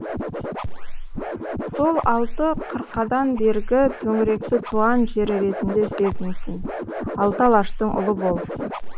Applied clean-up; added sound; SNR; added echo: neural mask model Resemble Enhance denoiser.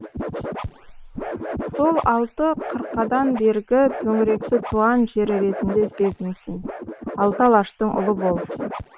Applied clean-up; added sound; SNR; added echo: neural mask model RNNoise.